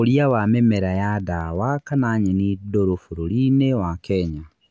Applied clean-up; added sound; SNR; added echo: none; none; none; none.